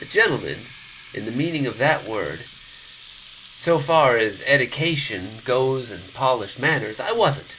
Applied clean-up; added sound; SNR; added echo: none; Water tap, faucet; 16 dB; none.